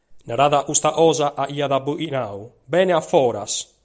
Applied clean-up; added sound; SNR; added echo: none; none; none; none.